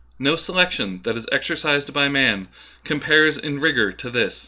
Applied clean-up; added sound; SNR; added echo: none; none; none; none.